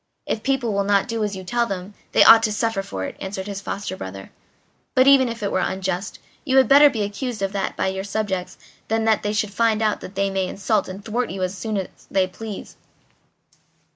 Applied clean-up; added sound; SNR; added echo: none; none; none; none.